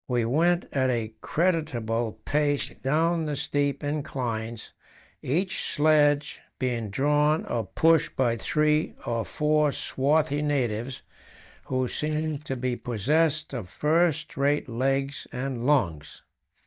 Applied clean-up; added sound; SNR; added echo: neural mask model DeepFilterNet 3.